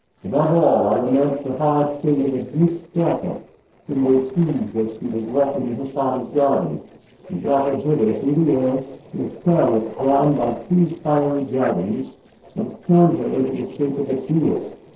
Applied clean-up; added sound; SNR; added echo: neural separator model SepFormer DNS4.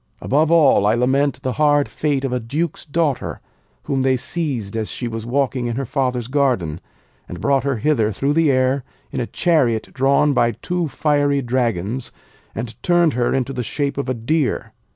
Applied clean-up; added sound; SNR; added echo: none; none; none; none.